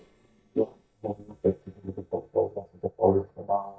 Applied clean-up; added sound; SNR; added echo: neural mask model DeepFilterNet 3.